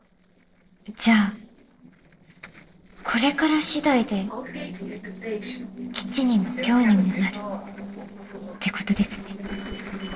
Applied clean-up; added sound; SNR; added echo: neural separator model SepFormer DNS4.